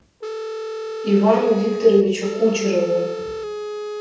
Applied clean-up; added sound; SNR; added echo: none; Telephone; 9 dB; reverberation time 0.9 s.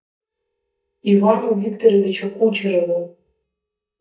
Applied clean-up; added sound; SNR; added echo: neural mask model DeepFilterNet 3.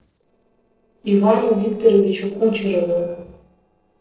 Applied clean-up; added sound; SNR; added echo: neural separator model SepFormer DNS4.